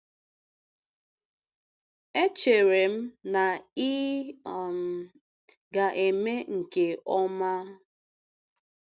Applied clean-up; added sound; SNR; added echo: none; none; none; none.